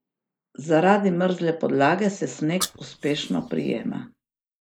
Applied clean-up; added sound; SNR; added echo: neural mask model Resemble Enhance denoiser.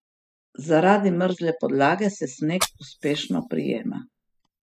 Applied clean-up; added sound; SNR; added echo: classical method spectral subtraction.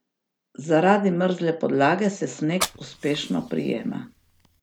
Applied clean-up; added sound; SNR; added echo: none; Fire; 12 dB; none.